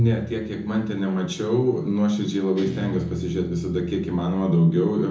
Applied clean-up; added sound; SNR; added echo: none; Guitar; 16 dB; reverberation time 0.6 s.